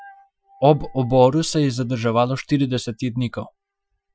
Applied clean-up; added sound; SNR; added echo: classical method Wiener filter.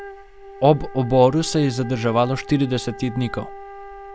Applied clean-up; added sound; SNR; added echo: none; Wind instrument, woodwind instrument; 17 dB; none.